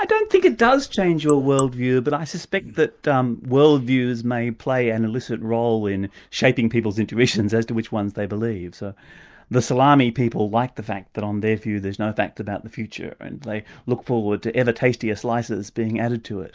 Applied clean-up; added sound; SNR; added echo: neural mask model Resemble Enhance denoiser.